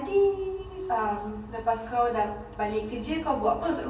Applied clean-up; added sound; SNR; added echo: none; none; none; reverberation time 1.0 s.